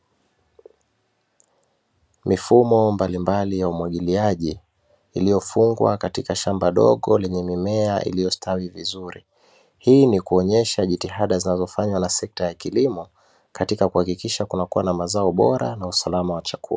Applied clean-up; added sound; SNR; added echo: none; none; none; none.